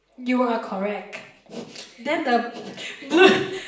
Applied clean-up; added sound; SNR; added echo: none; none; none; reverberation time 0.8 s.